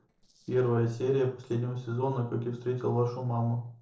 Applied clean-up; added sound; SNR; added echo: neural separator model SepFormer DNS4.